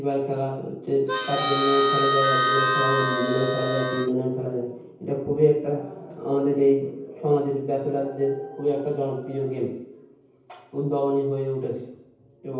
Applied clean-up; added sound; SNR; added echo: none; Harmonica; -1 dB; reverberation time 0.9 s.